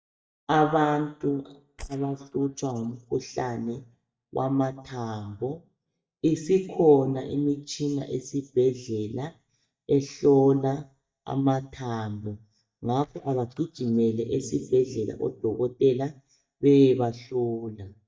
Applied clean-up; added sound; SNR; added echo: neural mask model DeepFilterNet 3.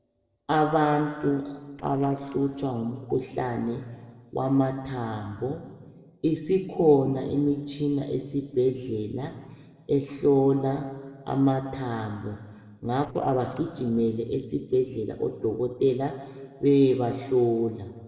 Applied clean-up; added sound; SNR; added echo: neural separator model SepFormer DNS4.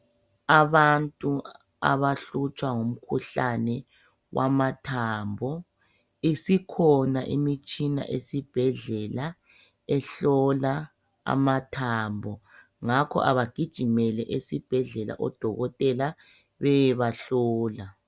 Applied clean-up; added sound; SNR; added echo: none; none; none; none.